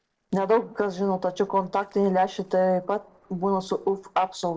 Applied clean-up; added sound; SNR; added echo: neural separator model SepFormer DNS4.